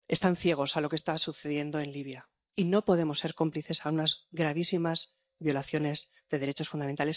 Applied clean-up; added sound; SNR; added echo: neural mask model DeepFilterNet 3.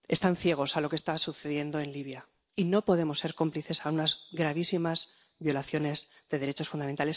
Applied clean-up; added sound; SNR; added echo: none; none; none; none.